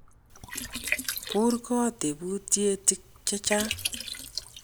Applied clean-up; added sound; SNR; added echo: none; Liquid; 7 dB; none.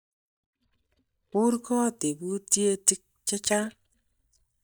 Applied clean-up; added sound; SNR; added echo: neural mask model DeepFilterNet 3.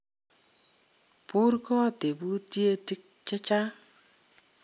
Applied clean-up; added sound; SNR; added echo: none; none; none; none.